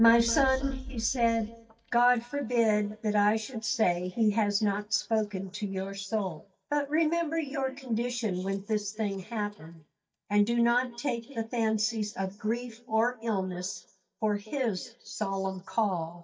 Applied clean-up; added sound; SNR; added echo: neural mask model DeepFilterNet 3.